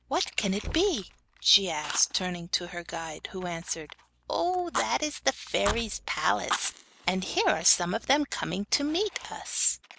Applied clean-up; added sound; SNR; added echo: none; Fire + Knock / Wood; 12 dB; none.